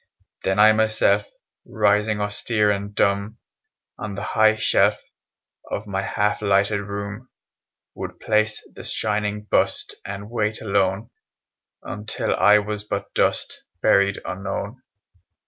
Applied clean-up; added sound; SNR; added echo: none; none; none; none.